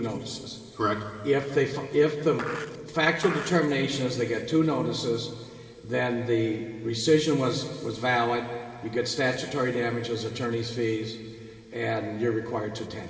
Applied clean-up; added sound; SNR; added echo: none; Skateboard; 10 dB; reverberation time 2.6 s.